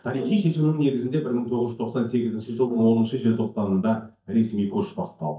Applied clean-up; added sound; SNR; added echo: neural mask model DeepFilterNet 3.